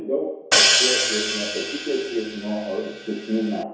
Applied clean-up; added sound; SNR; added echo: none; Hi-hat; -4 dB; reverberation time 0.7 s.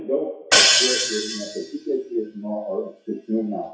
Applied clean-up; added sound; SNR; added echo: classical method WPE with log-MMSE.